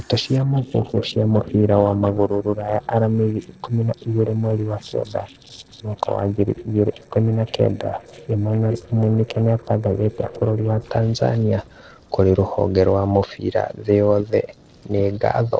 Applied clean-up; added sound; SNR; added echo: neural separator model SepFormer DNS4.